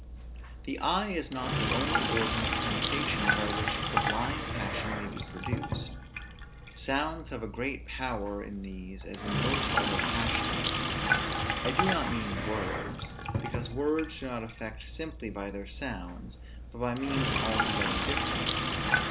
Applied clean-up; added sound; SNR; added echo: none; Sink (filling or washing); -3 dB; none.